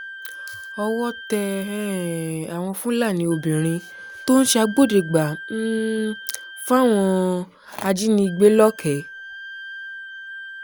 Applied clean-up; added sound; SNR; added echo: none; Wind instrument, woodwind instrument; 16 dB; none.